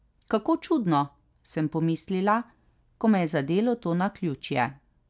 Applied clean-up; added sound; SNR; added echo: none; none; none; none.